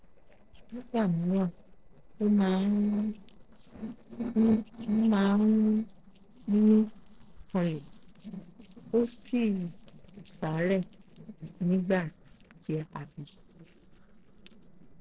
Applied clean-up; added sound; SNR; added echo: neural separator model SepFormer DNS4.